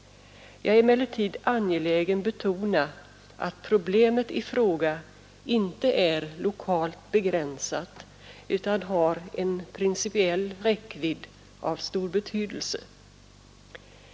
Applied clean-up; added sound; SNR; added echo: none; none; none; none.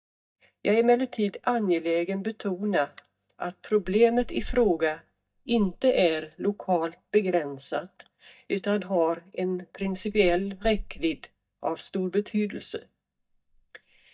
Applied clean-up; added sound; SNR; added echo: neural mask model DeepFilterNet 3.